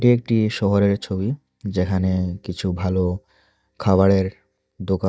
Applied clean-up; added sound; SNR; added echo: neural mask model DeepFilterNet 3.